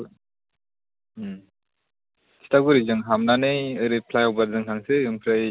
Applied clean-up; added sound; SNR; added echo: none; none; none; none.